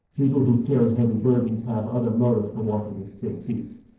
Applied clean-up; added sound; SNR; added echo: neural separator model SepFormer DNS4.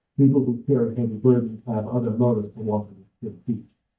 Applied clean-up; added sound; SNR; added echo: neural mask model DeepFilterNet 3.